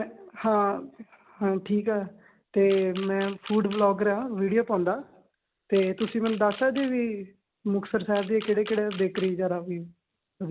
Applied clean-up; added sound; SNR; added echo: none; Camera; 18 dB; none.